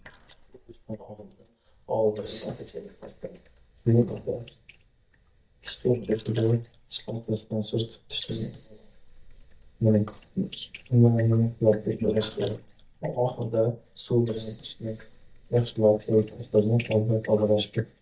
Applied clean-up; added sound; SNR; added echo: neural mask model DeepFilterNet 3.